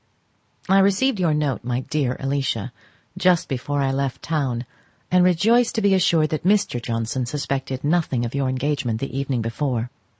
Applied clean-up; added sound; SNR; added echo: none; none; none; none.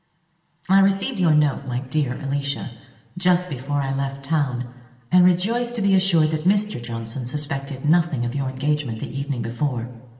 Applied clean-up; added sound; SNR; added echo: none; none; none; reverberation time 1.2 s.